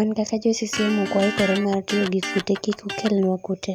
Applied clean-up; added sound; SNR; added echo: none; Electric guitar; 8 dB; none.